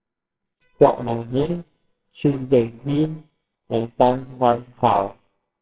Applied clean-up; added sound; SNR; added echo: neural separator model SepFormer WHAMR!.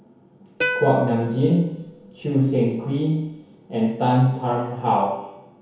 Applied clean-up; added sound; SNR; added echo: none; Plucked string instrument; 10 dB; reverberation time 1.0 s.